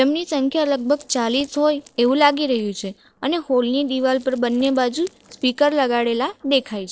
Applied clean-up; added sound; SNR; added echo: neural separator model SepFormer DNS4.